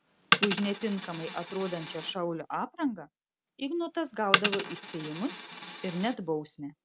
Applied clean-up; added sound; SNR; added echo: none; Coin (dropping); -1 dB; none.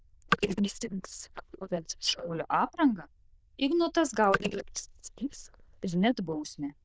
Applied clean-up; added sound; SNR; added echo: neural diffusion model UNIVERSE++.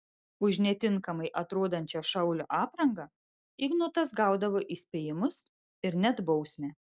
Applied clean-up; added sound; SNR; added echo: none; none; none; none.